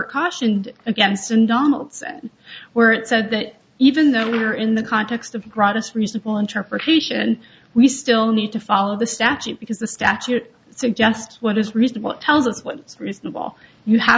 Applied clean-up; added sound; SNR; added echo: none; none; none; none.